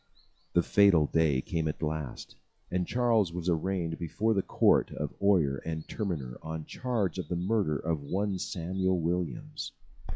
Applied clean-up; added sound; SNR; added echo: classical method log-MMSE.